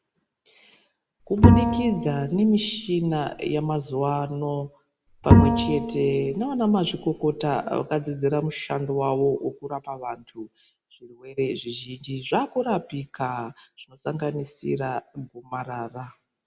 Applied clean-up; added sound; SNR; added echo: none; Bowed string instrument; -4 dB; none.